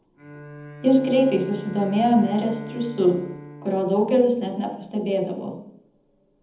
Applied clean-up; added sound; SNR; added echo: none; Bowed string instrument; 18 dB; reverberation time 0.8 s.